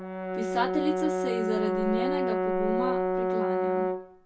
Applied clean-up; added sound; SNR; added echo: none; Brass instrument; -4 dB; reverberation time 0.1 s.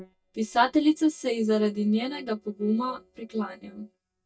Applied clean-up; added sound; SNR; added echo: neural mask model DeepFilterNet 3.